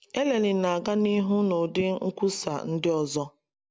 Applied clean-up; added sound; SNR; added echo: none; none; none; none.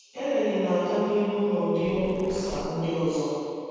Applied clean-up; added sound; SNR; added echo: none; Zipper (clothing); 15 dB; reverberation time 2.2 s.